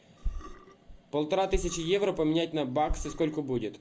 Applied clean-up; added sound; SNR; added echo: none; Burping, eructation; 8 dB; none.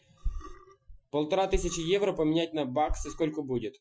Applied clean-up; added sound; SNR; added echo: classical method Wiener filter.